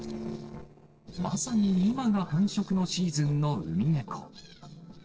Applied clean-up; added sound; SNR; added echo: neural separator model SepFormer DNS4.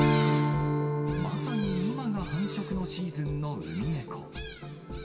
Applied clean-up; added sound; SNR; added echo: none; Strum; -3 dB; reverberation time 2.0 s.